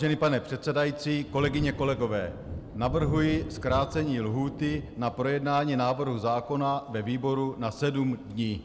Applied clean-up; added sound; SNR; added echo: none; Thunder; 11 dB; none.